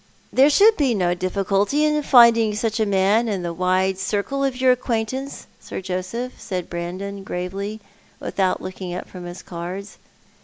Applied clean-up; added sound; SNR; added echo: none; none; none; none.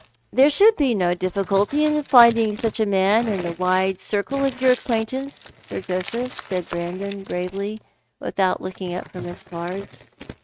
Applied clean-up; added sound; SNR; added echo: neural mask model RNNoise.